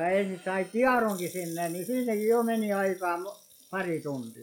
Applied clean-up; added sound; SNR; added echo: classical method log-MMSE.